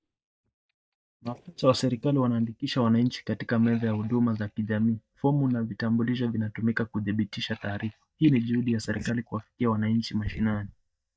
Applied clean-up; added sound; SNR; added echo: neural mask model DeepFilterNet 3.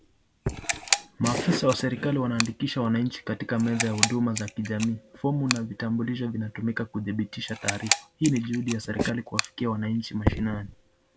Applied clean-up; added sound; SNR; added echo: none; Camera; 6 dB; none.